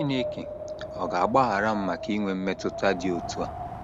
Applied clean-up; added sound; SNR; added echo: none; Wind; 8 dB; none.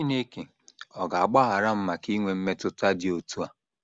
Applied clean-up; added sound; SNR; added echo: none; none; none; none.